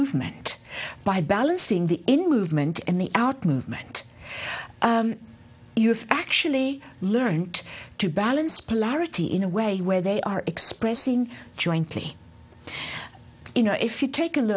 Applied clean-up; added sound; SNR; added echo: none; none; none; none.